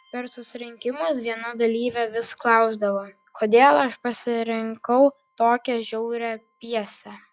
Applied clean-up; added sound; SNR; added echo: classical method log-MMSE.